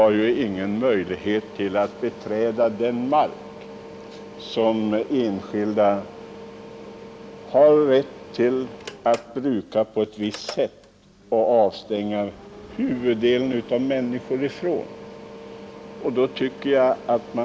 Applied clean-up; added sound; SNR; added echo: none; Mechanical fan; 17 dB; none.